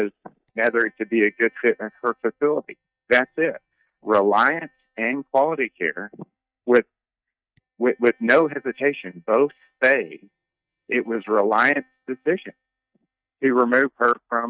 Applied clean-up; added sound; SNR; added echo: neural mask model DeepFilterNet 3.